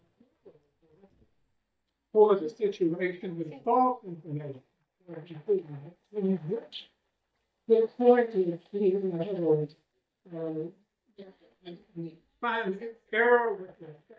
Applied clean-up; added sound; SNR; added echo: neural mask model DeepFilterNet 3.